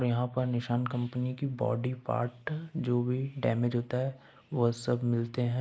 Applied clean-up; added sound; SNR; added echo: neural mask model Resemble Enhance denoiser.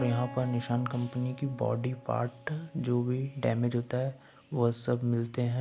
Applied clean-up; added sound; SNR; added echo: none; Keyboard (musical); 18 dB; none.